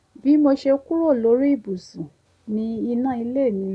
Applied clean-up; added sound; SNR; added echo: none; none; none; none.